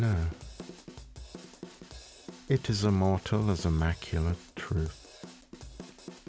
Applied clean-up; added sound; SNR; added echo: none; Drum / Drum kit; 15 dB; none.